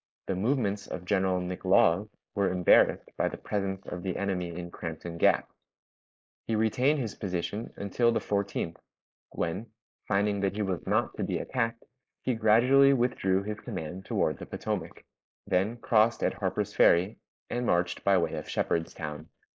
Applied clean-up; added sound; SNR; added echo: neural mask model Resemble Enhance denoiser.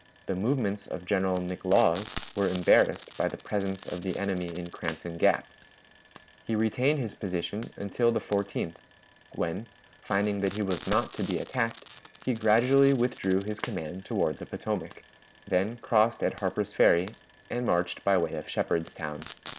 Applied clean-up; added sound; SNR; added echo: none; Frying (food); 13 dB; none.